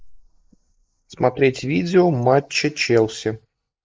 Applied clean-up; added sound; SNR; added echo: neural mask model Resemble Enhance denoiser.